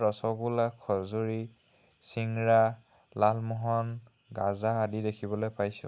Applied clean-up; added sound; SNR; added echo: none; none; none; none.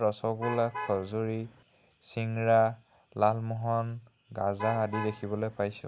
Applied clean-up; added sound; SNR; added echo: none; Alarm / Truck; 10 dB; none.